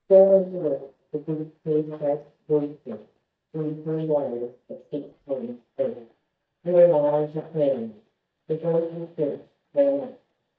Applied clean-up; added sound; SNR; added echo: neural mask model DeepFilterNet 3.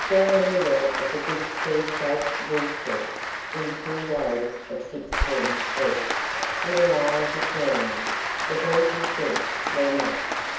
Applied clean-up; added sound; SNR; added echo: none; Applause; 2 dB; reverberation time 0.9 s.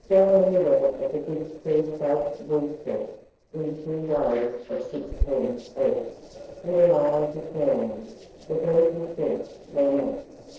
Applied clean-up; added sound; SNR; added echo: neural separator model SepFormer DNS4.